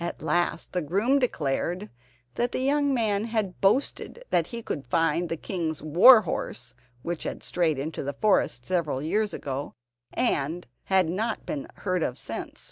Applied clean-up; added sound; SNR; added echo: none; none; none; none.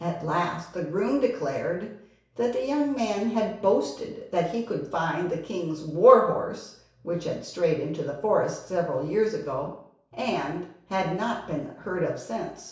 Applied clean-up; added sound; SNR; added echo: none; none; none; reverberation time 0.6 s.